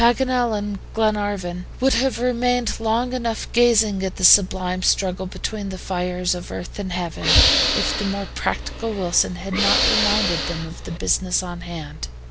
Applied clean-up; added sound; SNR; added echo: none; Hiss / Breathing; 0 dB; none.